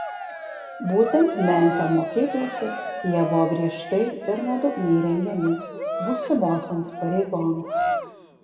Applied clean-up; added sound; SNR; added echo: none; Cheering; 7 dB; reverberation time 1.7 s.